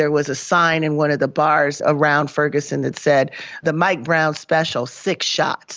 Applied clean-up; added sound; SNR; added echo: none; none; none; none.